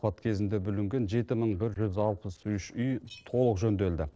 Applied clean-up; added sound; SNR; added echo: neural separator model SepFormer DNS4.